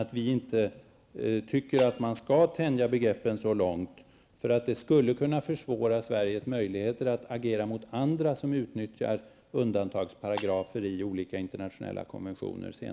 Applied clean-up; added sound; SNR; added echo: none; Shatter; 20 dB; none.